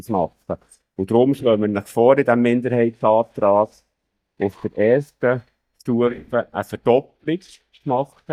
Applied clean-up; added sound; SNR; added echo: neural mask model DeepFilterNet 3.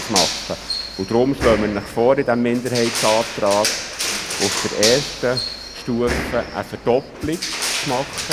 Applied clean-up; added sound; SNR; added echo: none; Crushing; 4 dB; none.